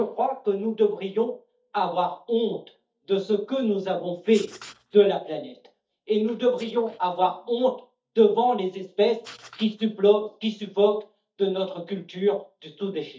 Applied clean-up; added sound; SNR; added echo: neural mask model DeepFilterNet 3.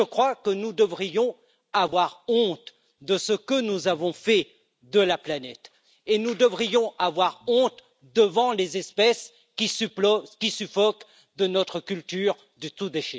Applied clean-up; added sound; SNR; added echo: none; none; none; none.